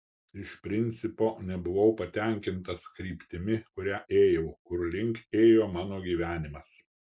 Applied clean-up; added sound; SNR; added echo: none; none; none; none.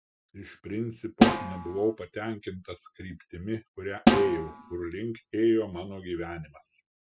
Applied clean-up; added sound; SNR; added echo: classical method spectral subtraction.